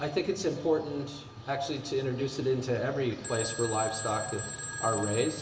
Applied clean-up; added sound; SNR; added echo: none; Telephone; 9 dB; reverberation time 0.9 s.